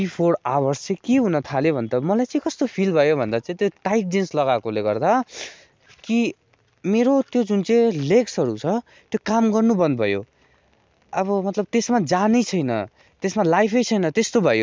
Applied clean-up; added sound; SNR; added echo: none; none; none; none.